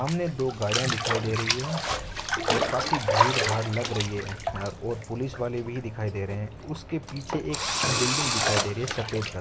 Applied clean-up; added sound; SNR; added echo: none; Engine / Drill + Bathtub (filling or washing); -1 dB; none.